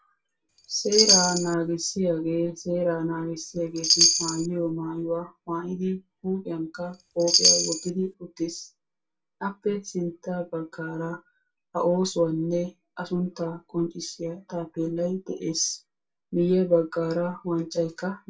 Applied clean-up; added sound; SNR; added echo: none; Chime; -4 dB; reverberation time 0.2 s.